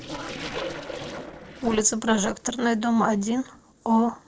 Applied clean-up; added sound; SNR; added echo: neural separator model SepFormer DNS4.